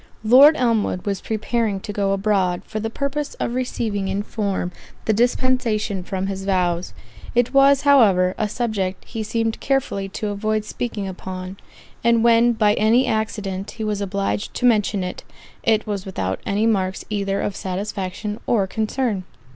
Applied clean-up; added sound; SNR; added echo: none; none; none; none.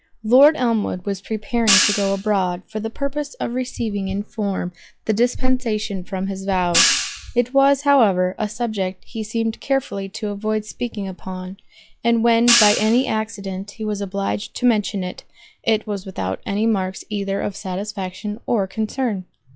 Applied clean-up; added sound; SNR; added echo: classical method log-MMSE.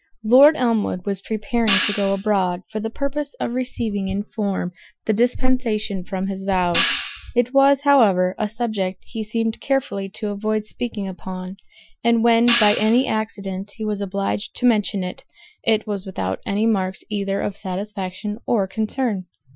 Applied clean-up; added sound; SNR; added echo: classical method Wiener filter.